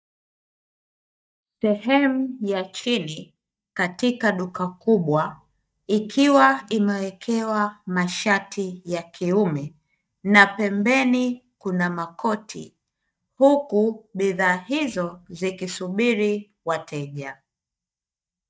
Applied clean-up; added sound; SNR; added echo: neural mask model DeepFilterNet 3.